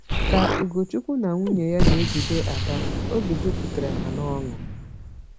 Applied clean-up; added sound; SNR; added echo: none; Explosion; -1 dB; none.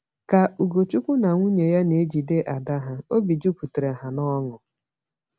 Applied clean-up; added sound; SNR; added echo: none; none; none; none.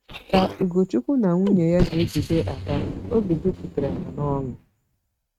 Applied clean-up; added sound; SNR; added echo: neural mask model RNNoise.